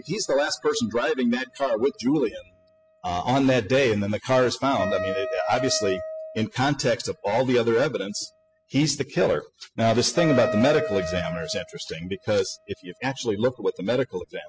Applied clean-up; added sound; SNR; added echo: classical method spectral subtraction.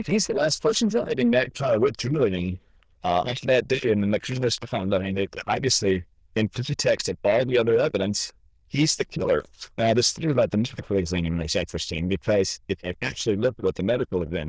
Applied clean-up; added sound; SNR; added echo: neural diffusion model UNIVERSE++.